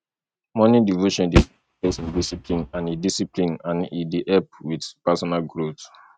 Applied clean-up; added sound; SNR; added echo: neural mask model RNNoise.